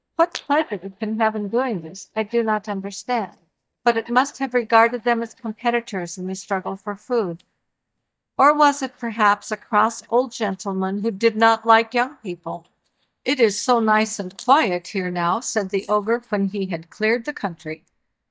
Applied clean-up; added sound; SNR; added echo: neural mask model DeepFilterNet 3.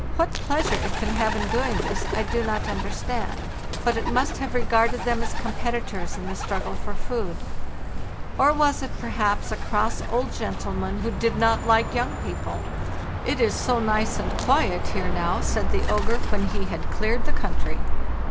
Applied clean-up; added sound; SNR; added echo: none; Bird; -4 dB; none.